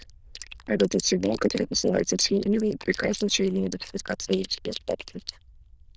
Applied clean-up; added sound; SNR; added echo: neural diffusion model UNIVERSE++.